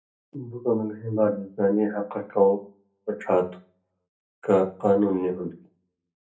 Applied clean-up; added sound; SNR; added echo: none; none; none; reverberation time 0.3 s.